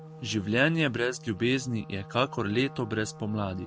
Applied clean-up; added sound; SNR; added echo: none; Wind instrument, woodwind instrument; 17 dB; none.